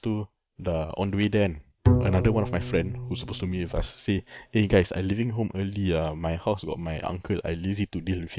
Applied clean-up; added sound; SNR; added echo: neural mask model RNNoise.